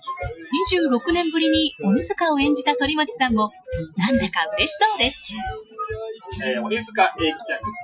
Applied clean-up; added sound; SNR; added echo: classical method Wiener filter.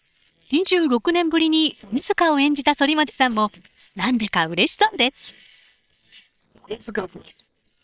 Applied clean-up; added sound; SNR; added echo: neural separator model SepFormer WHAM!.